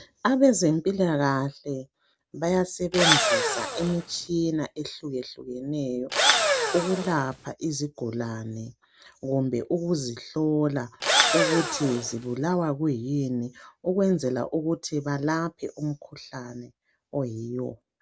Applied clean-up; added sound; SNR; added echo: none; Engine / Drill; -2 dB; none.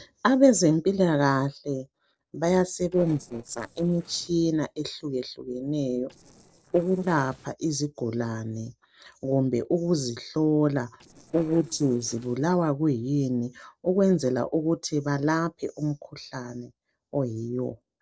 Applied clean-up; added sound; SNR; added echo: neural separator model SepFormer DNS4.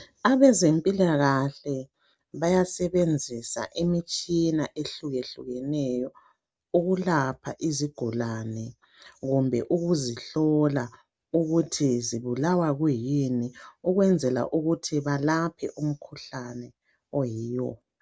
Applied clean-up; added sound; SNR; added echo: none; none; none; none.